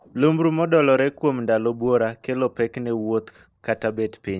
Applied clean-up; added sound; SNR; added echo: neural separator model SepFormer DNS4.